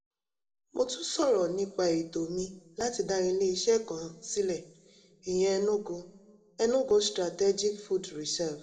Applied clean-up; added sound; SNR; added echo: none; none; none; reverberation time 1.0 s.